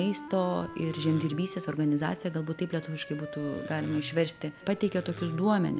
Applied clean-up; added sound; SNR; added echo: none; Wood + Wind instrument, woodwind instrument; 13 dB; none.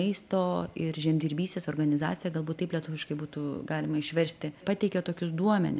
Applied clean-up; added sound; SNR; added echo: none; none; none; none.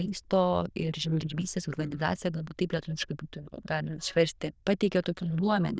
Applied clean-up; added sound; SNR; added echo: neural diffusion model UNIVERSE++.